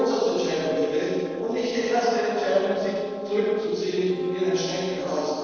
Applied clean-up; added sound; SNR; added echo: neural separator model SepFormer DNS4.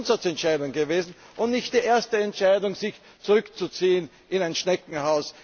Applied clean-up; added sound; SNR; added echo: none; none; none; none.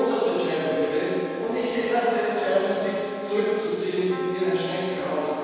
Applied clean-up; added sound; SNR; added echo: none; Trumpet; 14 dB; reverberation time 2.1 s.